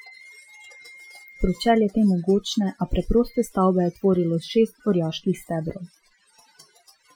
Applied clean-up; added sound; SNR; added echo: classical method Wiener filter.